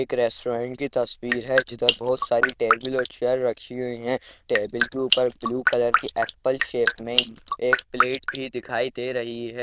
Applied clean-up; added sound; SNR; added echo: neural diffusion model UNIVERSE++.